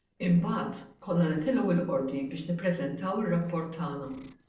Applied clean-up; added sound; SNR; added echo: neural separator model SepFormer DNS4.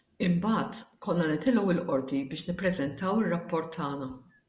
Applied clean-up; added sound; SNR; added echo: none; none; none; none.